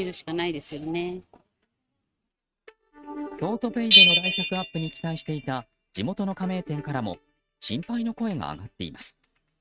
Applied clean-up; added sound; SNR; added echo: neural mask model RNNoise.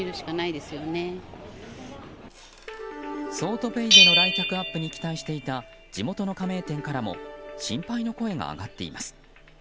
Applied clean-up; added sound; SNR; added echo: none; Bell; -3 dB; none.